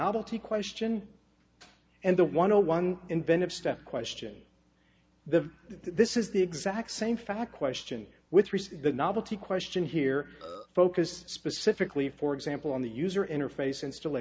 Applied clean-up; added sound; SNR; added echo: none; Burping, eructation; 15 dB; none.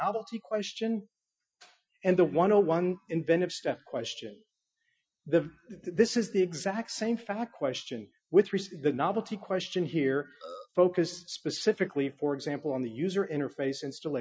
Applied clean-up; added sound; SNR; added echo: classical method Wiener filter.